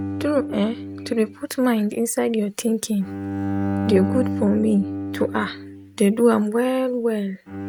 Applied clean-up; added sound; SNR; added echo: neural mask model RNNoise.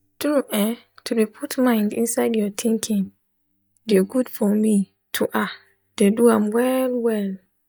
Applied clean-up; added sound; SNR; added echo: neural mask model DeepFilterNet 3.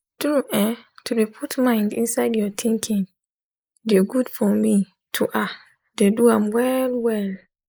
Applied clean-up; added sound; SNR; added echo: neural mask model Resemble Enhance denoiser.